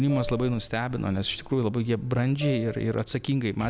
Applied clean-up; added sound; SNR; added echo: none; Piano; 10 dB; none.